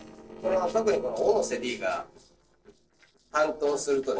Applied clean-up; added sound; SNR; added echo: neural separator model SepFormer DNS4.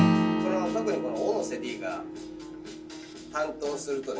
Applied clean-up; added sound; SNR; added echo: none; Acoustic guitar / Strum; -3 dB; reverberation time 0.3 s.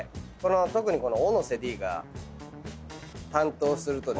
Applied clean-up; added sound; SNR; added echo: none; none; none; none.